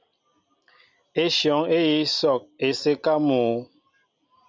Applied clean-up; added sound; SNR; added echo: none; none; none; none.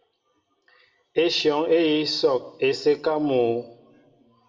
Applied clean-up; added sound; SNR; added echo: none; none; none; reverberation time 0.9 s.